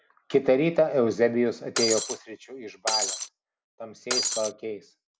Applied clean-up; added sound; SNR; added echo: none; Shatter; 0 dB; none.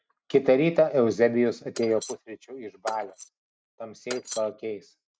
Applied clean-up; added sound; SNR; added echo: neural mask model RNNoise.